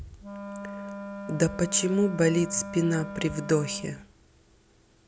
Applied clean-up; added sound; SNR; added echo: none; Wind instrument, woodwind instrument; 11 dB; none.